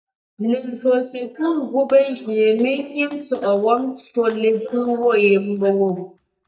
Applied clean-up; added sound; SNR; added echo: neural mask model DeepFilterNet 3.